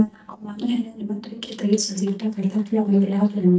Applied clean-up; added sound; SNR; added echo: neural mask model DeepFilterNet 3.